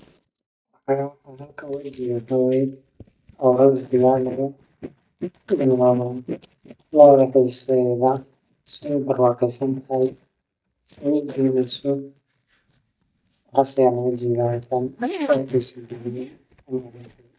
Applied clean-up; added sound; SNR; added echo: neural mask model DeepFilterNet 3.